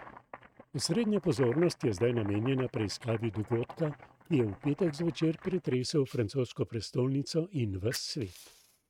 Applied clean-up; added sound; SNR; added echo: neural mask model RNNoise.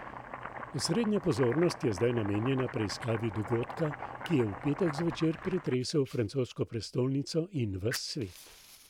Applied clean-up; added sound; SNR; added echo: none; Domestic sounds, home sounds; 12 dB; none.